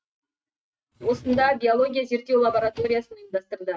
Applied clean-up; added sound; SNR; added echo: neural mask model RNNoise.